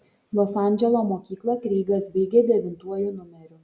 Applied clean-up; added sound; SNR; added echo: none; none; none; none.